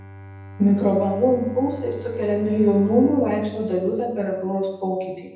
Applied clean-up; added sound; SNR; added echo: none; Bowed string instrument; 17 dB; reverberation time 0.9 s.